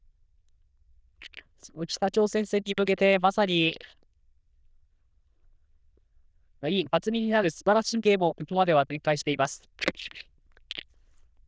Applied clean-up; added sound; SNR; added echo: neural diffusion model UNIVERSE++.